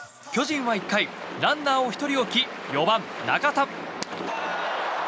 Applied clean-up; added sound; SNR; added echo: none; none; none; none.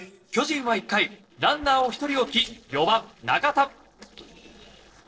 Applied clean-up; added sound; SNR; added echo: neural separator model SepFormer DNS4.